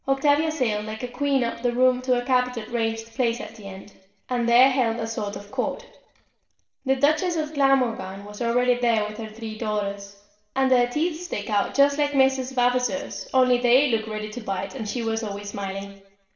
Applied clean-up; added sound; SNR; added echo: none; none; none; reverberation time 0.7 s.